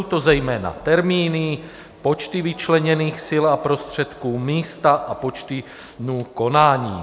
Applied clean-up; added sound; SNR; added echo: none; none; none; none.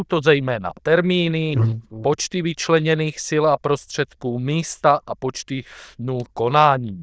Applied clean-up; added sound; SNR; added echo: neural diffusion model UNIVERSE++.